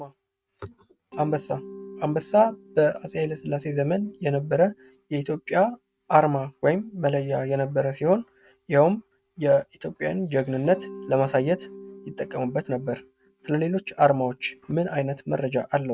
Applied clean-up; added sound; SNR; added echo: neural mask model RNNoise.